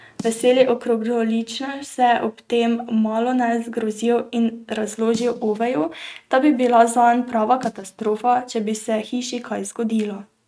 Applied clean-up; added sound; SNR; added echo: neural mask model RNNoise.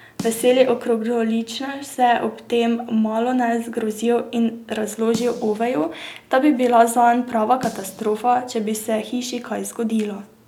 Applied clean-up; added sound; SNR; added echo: none; Snare drum; 19 dB; none.